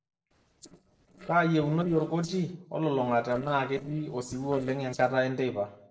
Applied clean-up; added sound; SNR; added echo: neural separator model SepFormer DNS4.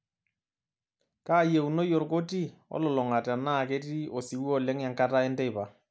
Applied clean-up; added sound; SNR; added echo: none; none; none; none.